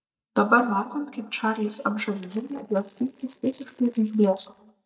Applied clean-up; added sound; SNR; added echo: neural mask model DeepFilterNet 3.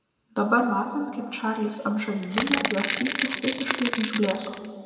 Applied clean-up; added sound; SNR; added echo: none; Crackle / Crushing; 2 dB; reverberation time 2.2 s.